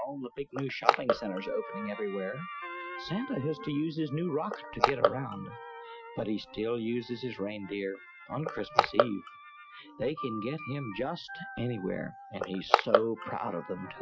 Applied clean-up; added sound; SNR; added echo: classical method Wiener filter.